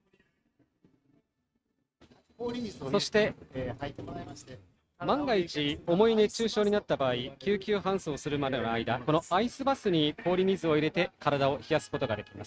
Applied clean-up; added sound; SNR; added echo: neural mask model RNNoise.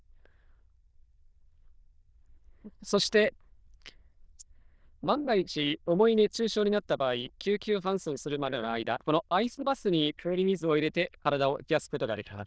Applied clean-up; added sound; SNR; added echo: neural diffusion model UNIVERSE++.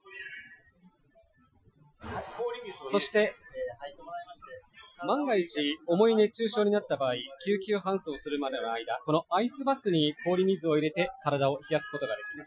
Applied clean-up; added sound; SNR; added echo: classical method Wiener filter.